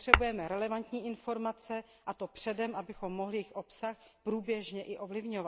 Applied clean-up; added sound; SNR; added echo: none; Tap / Glass; -5 dB; none.